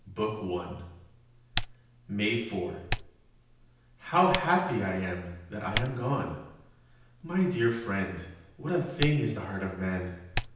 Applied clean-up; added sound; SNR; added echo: none; Typing; 8 dB; reverberation time 0.9 s.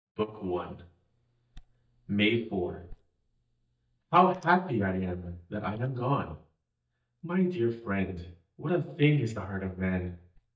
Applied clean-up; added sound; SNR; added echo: neural mask model DeepFilterNet 3.